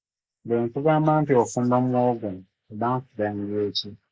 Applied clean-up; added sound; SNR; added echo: neural mask model Resemble Enhance denoiser.